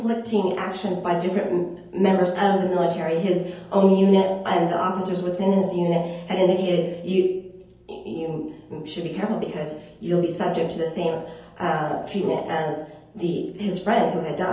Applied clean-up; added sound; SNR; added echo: none; none; none; reverberation time 2.2 s.